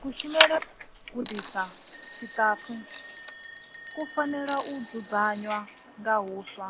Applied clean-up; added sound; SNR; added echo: none; Coin (dropping) + Bell; 19 dB; none.